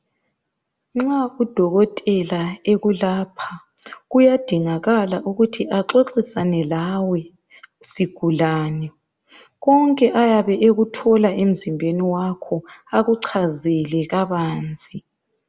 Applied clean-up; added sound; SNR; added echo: none; none; none; none.